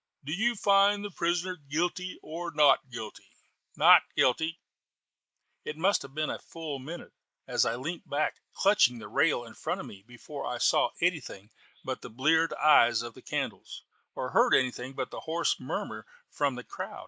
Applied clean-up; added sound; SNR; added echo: neural mask model Resemble Enhance denoiser.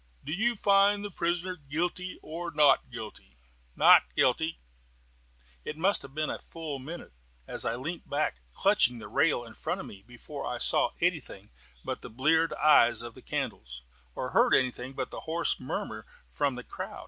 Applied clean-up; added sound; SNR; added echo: none; none; none; none.